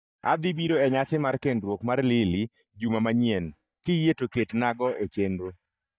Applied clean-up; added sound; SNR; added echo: neural mask model DeepFilterNet 3.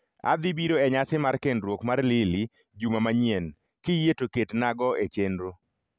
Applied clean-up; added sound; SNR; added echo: none; none; none; none.